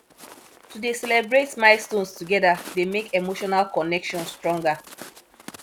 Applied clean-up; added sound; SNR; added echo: none; Walk, footsteps; 20 dB; none.